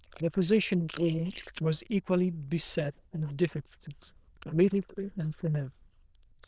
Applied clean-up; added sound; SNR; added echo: neural diffusion model UNIVERSE++.